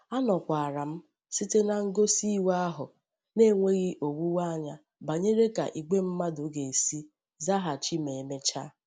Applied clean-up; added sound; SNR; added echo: none; none; none; none.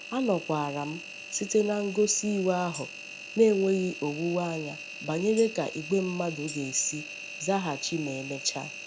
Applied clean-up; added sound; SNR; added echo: none; Tambourine + Engine; 11 dB; none.